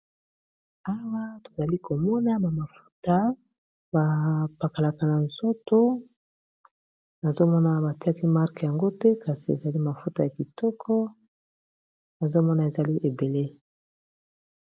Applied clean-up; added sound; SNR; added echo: none; none; none; none.